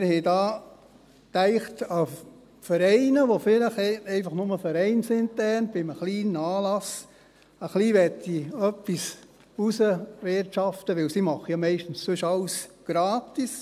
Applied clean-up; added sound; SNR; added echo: none; none; none; none.